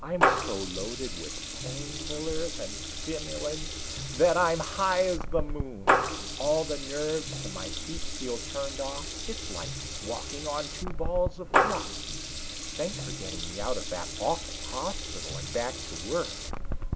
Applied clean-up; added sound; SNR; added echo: none; Water tap, faucet / Liquid; -1 dB; none.